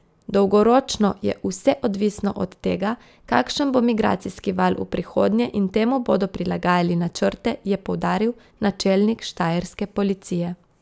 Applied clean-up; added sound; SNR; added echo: none; none; none; none.